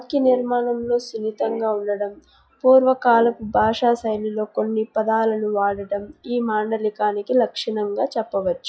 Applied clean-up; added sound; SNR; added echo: classical method log-MMSE.